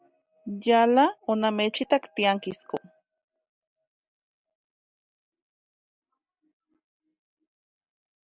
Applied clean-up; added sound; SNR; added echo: none; none; none; none.